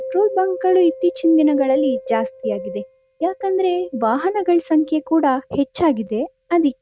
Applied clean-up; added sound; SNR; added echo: neural mask model RNNoise.